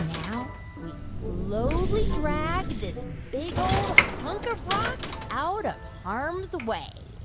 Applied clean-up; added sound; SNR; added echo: none; Sliding door / Train; 4 dB; none.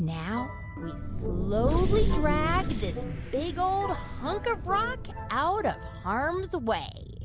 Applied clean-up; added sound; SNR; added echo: none; none; none; none.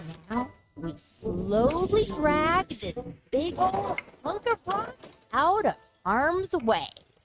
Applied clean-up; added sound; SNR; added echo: neural mask model RNNoise.